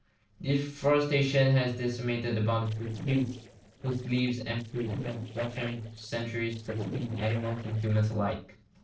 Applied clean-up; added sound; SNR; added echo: neural separator model SepFormer DNS4.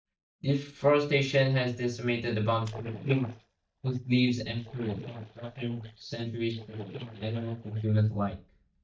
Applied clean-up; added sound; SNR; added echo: neural mask model DeepFilterNet 3.